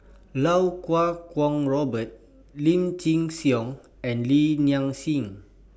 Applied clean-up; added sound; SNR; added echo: none; none; none; none.